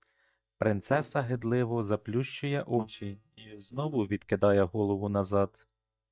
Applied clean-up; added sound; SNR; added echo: neural mask model DeepFilterNet 3.